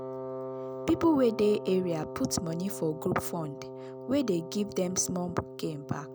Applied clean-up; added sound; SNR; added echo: none; Wind instrument, woodwind instrument; 10 dB; none.